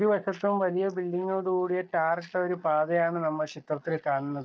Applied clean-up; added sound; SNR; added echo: neural mask model DeepFilterNet 3.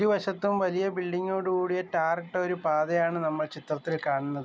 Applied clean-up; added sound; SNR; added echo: none; none; none; none.